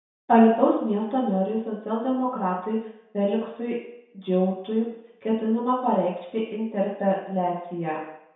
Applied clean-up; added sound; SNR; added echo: none; none; none; reverberation time 0.7 s.